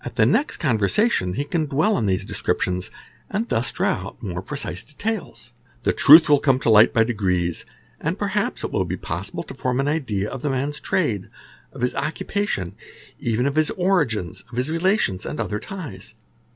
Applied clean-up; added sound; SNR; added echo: none; none; none; none.